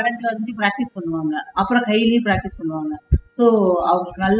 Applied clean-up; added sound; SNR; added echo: classical method spectral subtraction.